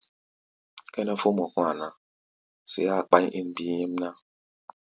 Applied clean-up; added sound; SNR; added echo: none; none; none; none.